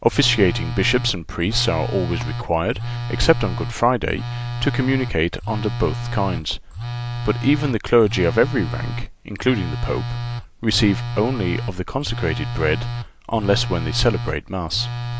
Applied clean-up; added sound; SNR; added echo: none; Telephone; 6 dB; none.